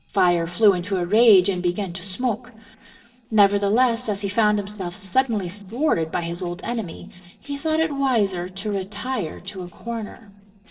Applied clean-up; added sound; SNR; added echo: neural separator model SepFormer DNS4.